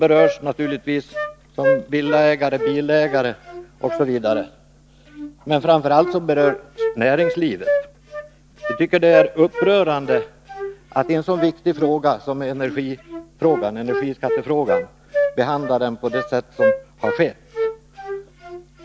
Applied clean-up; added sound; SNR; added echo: none; Wind instrument, woodwind instrument; 5 dB; none.